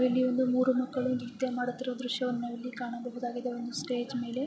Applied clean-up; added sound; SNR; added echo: none; none; none; none.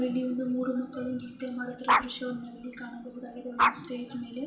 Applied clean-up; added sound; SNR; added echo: none; Dog; -1 dB; reverberation time 1.3 s.